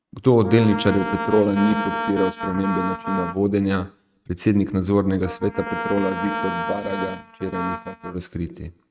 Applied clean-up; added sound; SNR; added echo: neural mask model RNNoise.